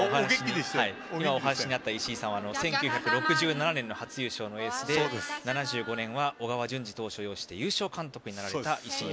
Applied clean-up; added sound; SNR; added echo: none; none; none; none.